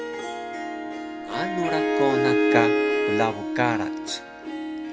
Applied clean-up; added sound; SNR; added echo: none; Bowed string instrument + Harp; -4 dB; none.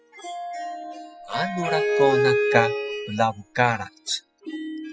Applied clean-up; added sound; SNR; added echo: classical method spectral subtraction.